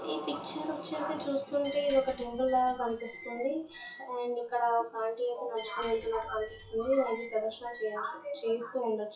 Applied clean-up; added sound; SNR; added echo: classical method WPE with log-MMSE.